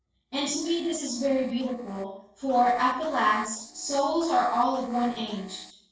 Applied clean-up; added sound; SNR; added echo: neural separator model SepFormer DNS4.